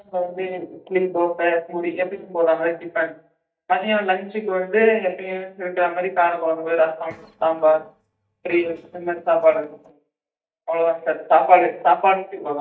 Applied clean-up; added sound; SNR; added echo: neural mask model DeepFilterNet 3.